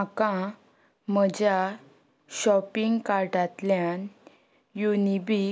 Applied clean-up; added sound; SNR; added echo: none; none; none; none.